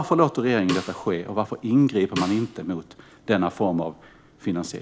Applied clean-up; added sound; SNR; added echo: none; Snare drum; 13 dB; none.